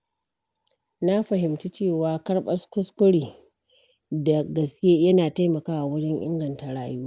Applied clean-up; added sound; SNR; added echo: none; none; none; none.